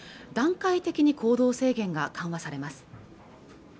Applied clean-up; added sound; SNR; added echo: none; none; none; none.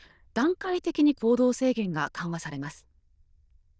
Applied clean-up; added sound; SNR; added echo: neural diffusion model UNIVERSE++.